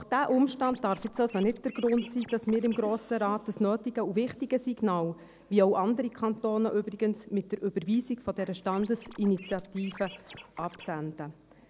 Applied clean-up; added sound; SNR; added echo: none; Scratching (performance technique); 20 dB; none.